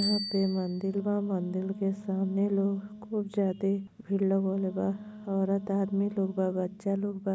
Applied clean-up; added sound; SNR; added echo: none; Wind instrument, woodwind instrument + Bicycle bell; 13 dB; none.